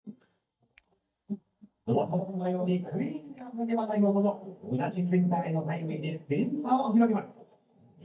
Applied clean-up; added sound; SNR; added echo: neural mask model DeepFilterNet 3.